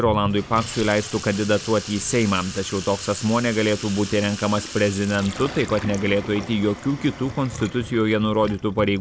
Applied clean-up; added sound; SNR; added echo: none; Sink (filling or washing) / Water tap, faucet; 12 dB; none.